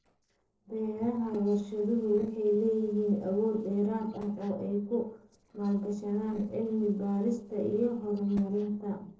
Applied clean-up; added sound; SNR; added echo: neural separator model SepFormer DNS4.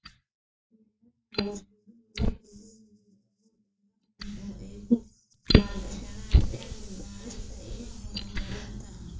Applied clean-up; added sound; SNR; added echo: neural mask model DeepFilterNet 3.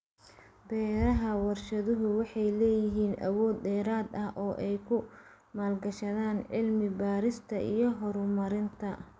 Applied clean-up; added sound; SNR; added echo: none; none; none; none.